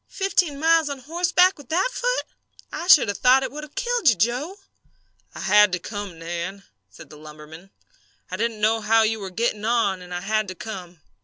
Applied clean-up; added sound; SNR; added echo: none; none; none; none.